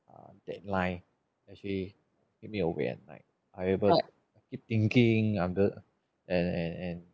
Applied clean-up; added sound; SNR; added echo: none; none; none; none.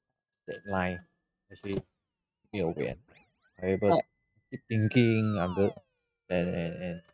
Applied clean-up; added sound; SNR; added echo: neural mask model RNNoise.